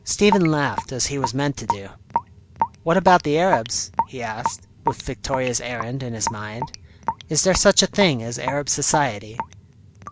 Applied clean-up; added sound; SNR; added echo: none; Raindrop / Drip; 7 dB; none.